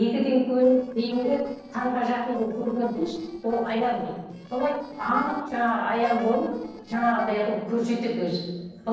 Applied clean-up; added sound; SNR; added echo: neural separator model SepFormer DNS4.